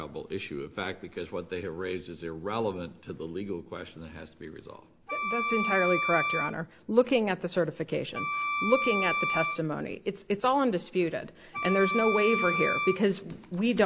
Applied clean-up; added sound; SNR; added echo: none; Wind instrument, woodwind instrument; 2 dB; none.